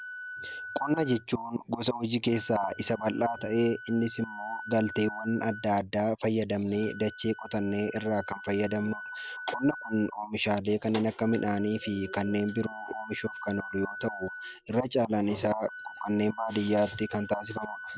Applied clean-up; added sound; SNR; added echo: none; Wind instrument, woodwind instrument; 14 dB; none.